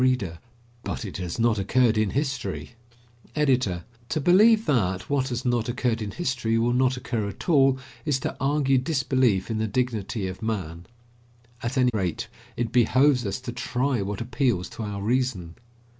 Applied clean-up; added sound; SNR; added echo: none; none; none; none.